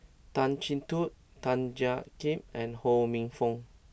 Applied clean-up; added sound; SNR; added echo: none; none; none; none.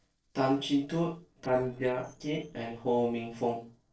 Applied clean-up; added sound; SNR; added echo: neural separator model SepFormer DNS4.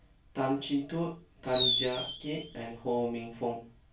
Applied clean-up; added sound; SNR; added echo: none; Fireworks; -4 dB; reverberation time 0.3 s.